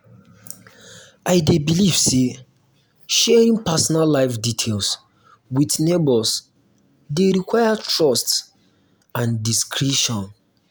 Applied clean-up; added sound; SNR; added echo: none; none; none; none.